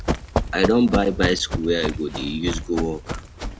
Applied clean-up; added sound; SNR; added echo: none; Run; 4 dB; none.